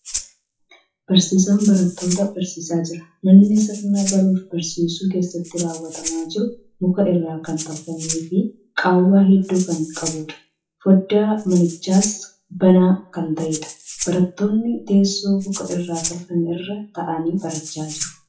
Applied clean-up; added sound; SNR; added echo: classical method WPE with log-MMSE.